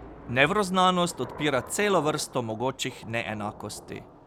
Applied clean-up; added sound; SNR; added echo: none; Thunder / Rain; 16 dB; none.